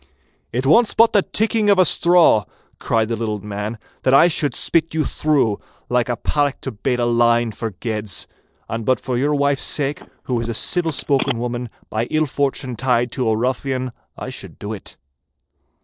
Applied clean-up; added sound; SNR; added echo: neural separator model SepFormer DNS4.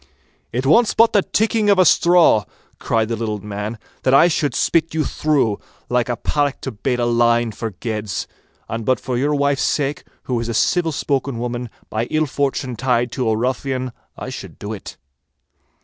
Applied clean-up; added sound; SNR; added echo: none; none; none; none.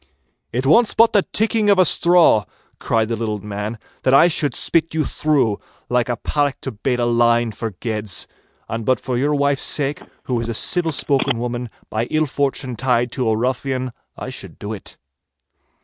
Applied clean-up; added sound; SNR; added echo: neural mask model RNNoise.